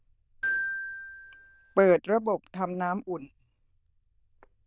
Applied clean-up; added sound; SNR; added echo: neural diffusion model UNIVERSE++.